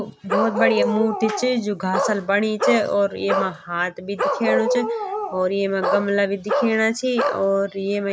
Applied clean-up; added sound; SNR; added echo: none; Bark; 3 dB; none.